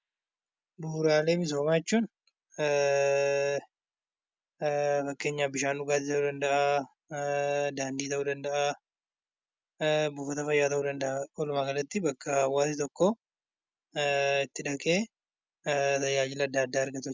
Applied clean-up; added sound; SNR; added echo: none; none; none; none.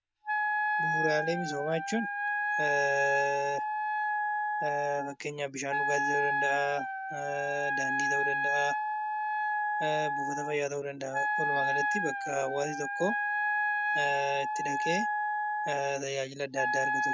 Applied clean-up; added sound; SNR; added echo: none; Wind instrument, woodwind instrument; -4 dB; none.